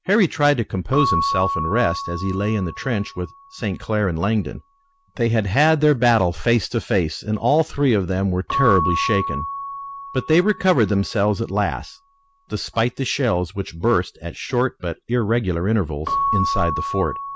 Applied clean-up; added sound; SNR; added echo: none; Keyboard (musical) / Bell; 8 dB; none.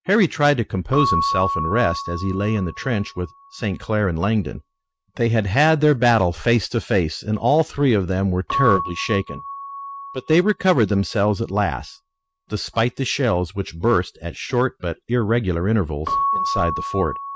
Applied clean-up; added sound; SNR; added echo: neural mask model RNNoise.